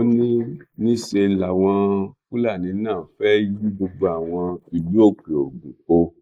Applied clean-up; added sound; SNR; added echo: neural mask model Resemble Enhance denoiser.